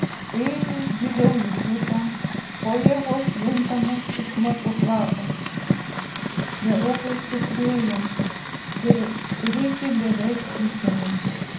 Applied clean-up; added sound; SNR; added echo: none; Fire; 1 dB; reverberation time 0.5 s.